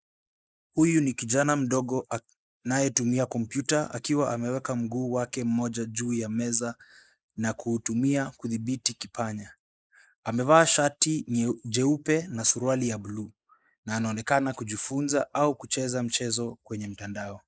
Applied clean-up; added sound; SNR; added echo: neural mask model Resemble Enhance denoiser.